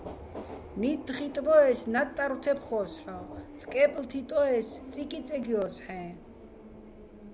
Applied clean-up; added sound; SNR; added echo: none; Subway, metro, underground; 15 dB; none.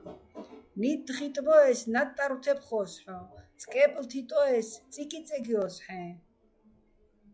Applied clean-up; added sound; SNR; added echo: classical method log-MMSE.